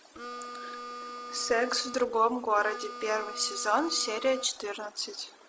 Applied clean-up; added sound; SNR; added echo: none; Harmonica; 11 dB; none.